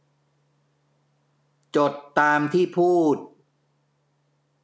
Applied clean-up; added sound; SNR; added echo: none; none; none; none.